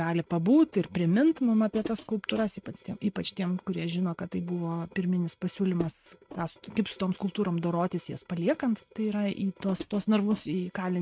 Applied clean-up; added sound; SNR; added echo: neural mask model RNNoise.